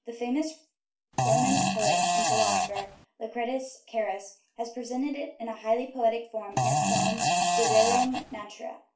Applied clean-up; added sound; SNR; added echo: none; Fart; -5 dB; reverberation time 0.3 s.